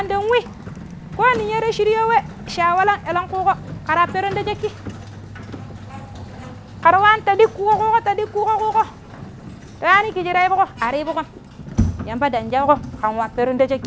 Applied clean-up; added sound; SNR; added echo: none; Sliding door; 12 dB; none.